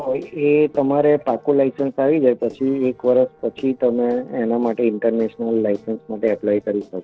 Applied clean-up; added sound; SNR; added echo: neural separator model SepFormer DNS4.